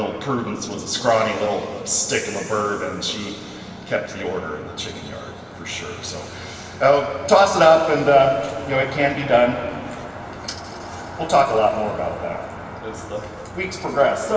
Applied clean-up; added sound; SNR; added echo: none; none; none; reverberation time 2.6 s.